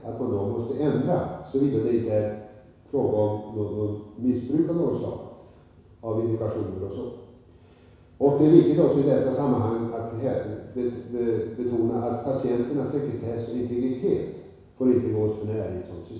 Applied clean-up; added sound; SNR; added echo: none; none; none; reverberation time 1.1 s.